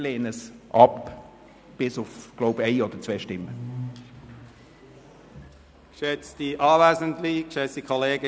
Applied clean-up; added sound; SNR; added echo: none; none; none; none.